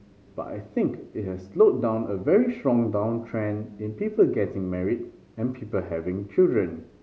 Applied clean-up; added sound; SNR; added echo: none; none; none; none.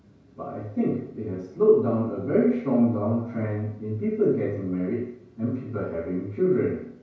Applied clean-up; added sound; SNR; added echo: none; none; none; reverberation time 0.5 s.